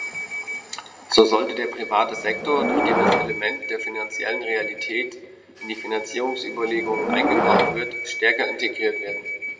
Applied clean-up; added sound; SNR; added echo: none; Subway, metro, underground / Door; 1 dB; reverberation time 2.5 s.